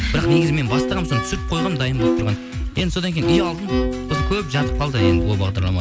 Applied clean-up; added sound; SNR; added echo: none; Bowed string instrument; 2 dB; none.